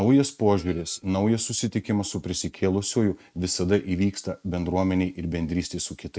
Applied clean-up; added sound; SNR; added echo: neural mask model RNNoise.